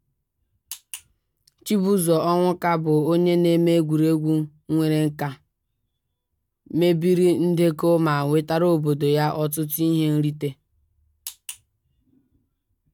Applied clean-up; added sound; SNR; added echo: none; none; none; none.